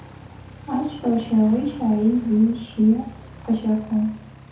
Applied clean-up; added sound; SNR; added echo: none; Aircraft; 19 dB; reverberation time 0.5 s.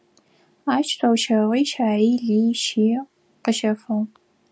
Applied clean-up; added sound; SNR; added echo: none; none; none; none.